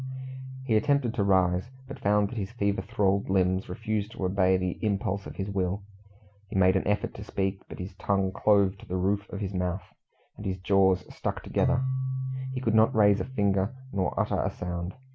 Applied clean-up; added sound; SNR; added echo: none; Keyboard (musical); 12 dB; none.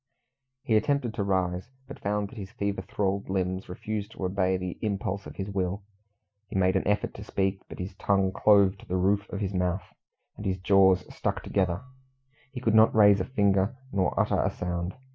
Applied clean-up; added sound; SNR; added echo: neural mask model DeepFilterNet 3.